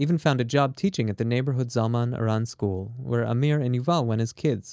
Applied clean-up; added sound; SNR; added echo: none; none; none; none.